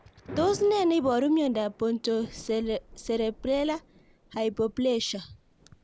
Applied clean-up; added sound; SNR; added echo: none; Thunder / Rain; 18 dB; none.